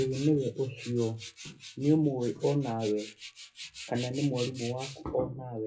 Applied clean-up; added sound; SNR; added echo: classical method WPE with log-MMSE.